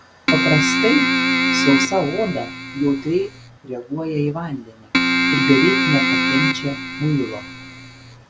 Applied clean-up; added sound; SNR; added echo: none; Keyboard (musical); -2 dB; none.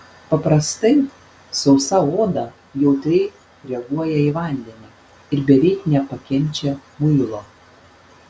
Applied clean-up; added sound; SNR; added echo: none; none; none; none.